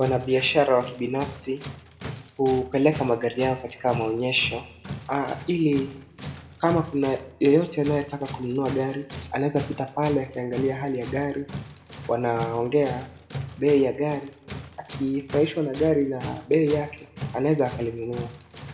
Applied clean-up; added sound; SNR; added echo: none; Tools; 13 dB; reverberation time 0.8 s.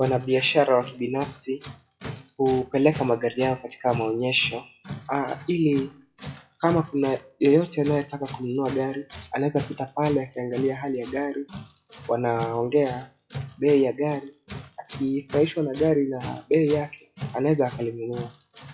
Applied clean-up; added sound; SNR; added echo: classical method WPE with log-MMSE.